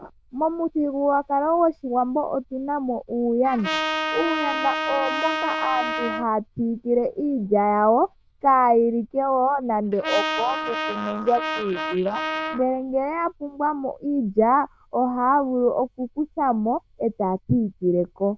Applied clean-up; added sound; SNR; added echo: neural diffusion model UNIVERSE++.